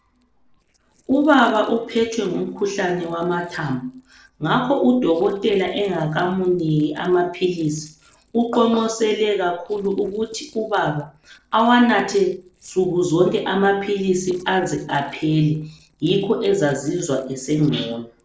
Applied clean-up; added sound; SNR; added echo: neural separator model SepFormer DNS4.